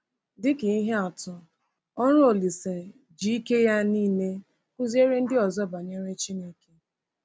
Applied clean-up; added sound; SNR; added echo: none; none; none; none.